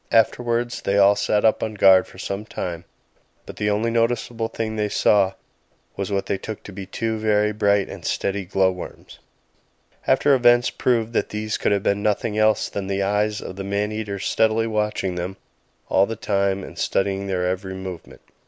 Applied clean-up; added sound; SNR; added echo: none; none; none; none.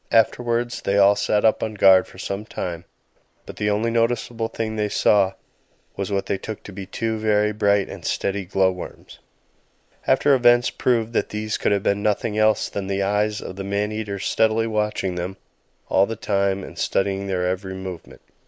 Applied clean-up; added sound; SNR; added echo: neural mask model Resemble Enhance denoiser.